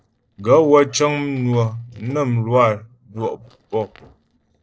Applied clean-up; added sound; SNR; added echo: neural separator model SepFormer DNS4.